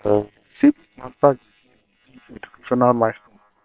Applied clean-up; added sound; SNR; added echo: neural separator model SepFormer WHAM!.